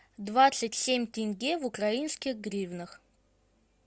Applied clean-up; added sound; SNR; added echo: none; none; none; none.